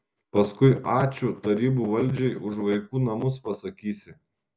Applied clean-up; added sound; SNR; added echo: none; none; none; none.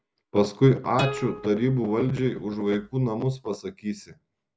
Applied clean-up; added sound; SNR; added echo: none; Plucked string instrument; 13 dB; none.